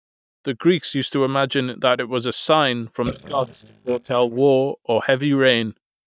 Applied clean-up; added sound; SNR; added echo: neural mask model DeepFilterNet 3.